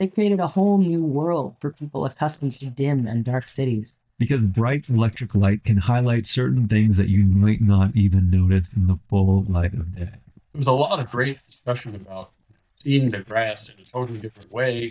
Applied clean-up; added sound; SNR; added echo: neural mask model DeepFilterNet 3.